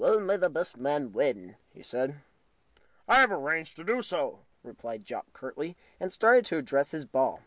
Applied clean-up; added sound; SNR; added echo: none; none; none; none.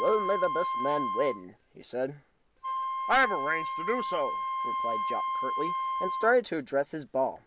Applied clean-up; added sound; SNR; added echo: none; Wind instrument, woodwind instrument; 2 dB; none.